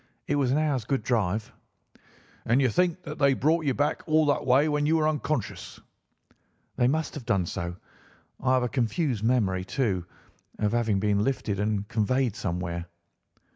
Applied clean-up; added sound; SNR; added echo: none; none; none; none.